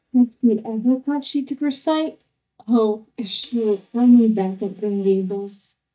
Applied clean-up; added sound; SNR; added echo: neural mask model DeepFilterNet 3.